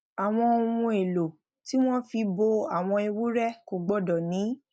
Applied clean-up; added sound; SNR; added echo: none; none; none; none.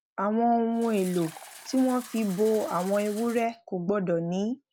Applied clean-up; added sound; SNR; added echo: none; Fill (with liquid); 20 dB; none.